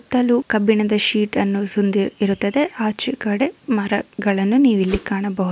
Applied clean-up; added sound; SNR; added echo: none; Whoosh, swoosh, swish; 9 dB; none.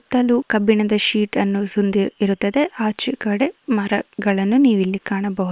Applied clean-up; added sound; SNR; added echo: neural separator model SepFormer WHAM!.